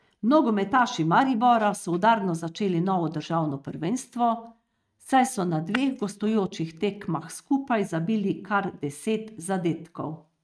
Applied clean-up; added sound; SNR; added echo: neural mask model RNNoise.